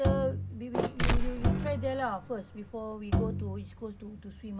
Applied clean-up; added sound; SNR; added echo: none; Mechanisms + Bowed string instrument; -4 dB; none.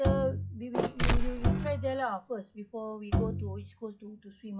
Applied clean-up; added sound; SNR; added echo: classical method log-MMSE.